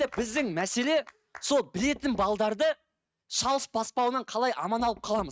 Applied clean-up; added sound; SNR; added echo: neural mask model RNNoise.